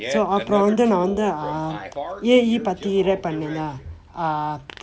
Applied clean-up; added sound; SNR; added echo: none; Fart; 12 dB; none.